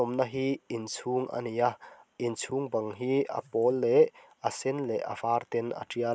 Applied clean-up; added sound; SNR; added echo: none; none; none; none.